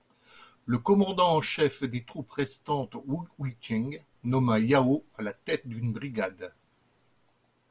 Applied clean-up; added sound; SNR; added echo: none; none; none; none.